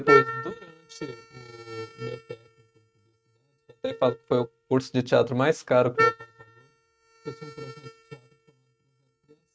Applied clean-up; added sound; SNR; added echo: neural mask model RNNoise.